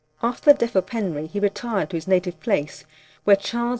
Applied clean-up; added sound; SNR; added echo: neural separator model SepFormer DNS4.